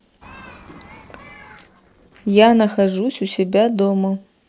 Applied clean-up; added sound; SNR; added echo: neural separator model SepFormer DNS4.